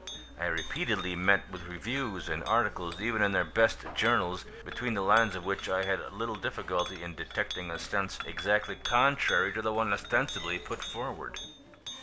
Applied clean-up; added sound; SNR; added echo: none; Chink, clink; 14 dB; none.